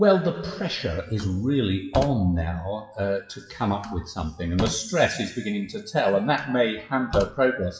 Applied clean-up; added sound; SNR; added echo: classical method WPE with log-MMSE.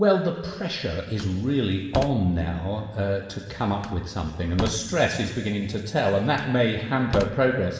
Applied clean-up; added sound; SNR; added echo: none; Slam; 13 dB; reverberation time 1.9 s.